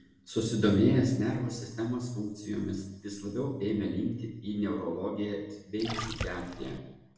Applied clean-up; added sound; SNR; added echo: none; Splash, splatter; 7 dB; reverberation time 0.9 s.